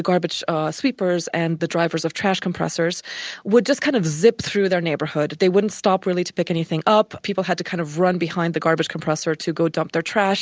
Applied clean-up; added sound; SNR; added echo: none; none; none; none.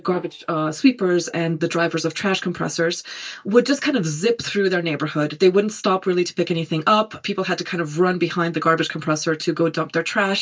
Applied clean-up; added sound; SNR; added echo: neural mask model DeepFilterNet 3.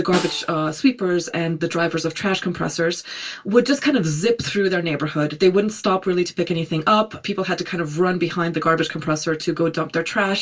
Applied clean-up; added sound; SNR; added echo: none; Snare drum; 14 dB; reverberation time 0.1 s.